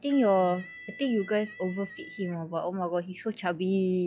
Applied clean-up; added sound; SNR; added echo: classical method log-MMSE.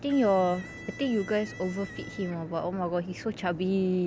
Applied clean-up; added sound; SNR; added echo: none; Electric guitar; 18 dB; none.